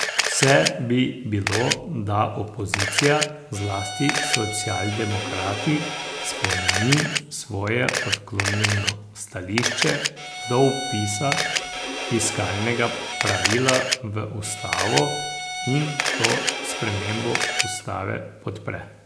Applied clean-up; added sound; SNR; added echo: none; Camera + Bowed string instrument; 2 dB; none.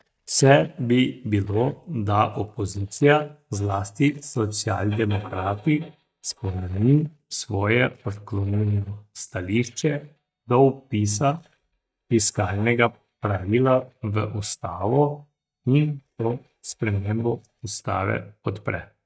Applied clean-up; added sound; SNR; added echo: neural mask model DeepFilterNet 3.